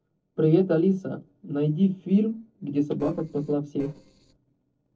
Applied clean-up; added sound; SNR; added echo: neural separator model SepFormer DNS4.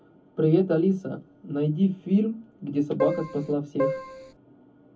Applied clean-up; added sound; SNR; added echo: none; Keyboard (musical); 3 dB; reverberation time 0.3 s.